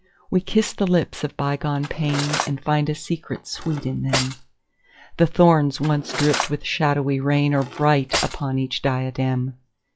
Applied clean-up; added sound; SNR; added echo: classical method log-MMSE.